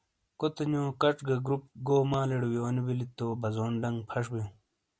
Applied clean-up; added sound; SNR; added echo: none; none; none; none.